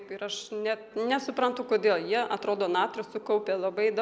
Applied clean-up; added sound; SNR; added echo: none; none; none; none.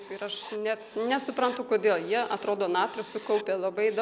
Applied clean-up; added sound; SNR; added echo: none; Writing; 19 dB; none.